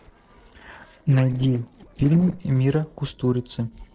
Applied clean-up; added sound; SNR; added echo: neural separator model SepFormer DNS4.